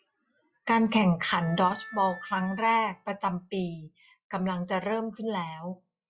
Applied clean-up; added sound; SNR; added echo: classical method log-MMSE.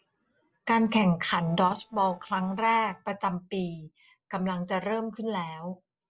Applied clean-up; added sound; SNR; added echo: neural separator model SepFormer DNS4.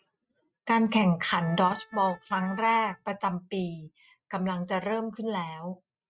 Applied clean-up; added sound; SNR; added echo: neural mask model RNNoise.